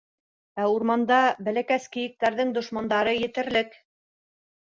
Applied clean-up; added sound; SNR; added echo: none; none; none; none.